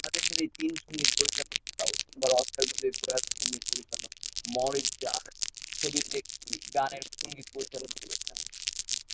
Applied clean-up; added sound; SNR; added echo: neural diffusion model UNIVERSE++.